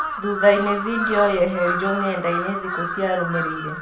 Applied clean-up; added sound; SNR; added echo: none; Crow; 4 dB; reverberation time 0.4 s.